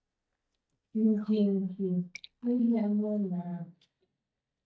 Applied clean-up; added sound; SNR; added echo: neural mask model DeepFilterNet 3.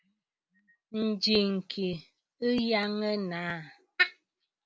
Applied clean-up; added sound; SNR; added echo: none; none; none; none.